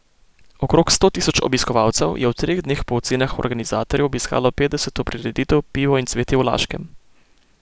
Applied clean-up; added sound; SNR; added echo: none; none; none; none.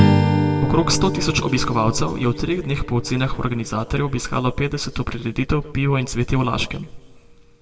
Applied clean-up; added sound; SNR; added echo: none; Strum; 3 dB; reverberation time 1.0 s.